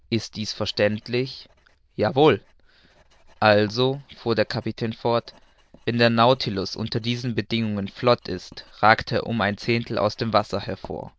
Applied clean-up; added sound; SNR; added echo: neural diffusion model UNIVERSE++.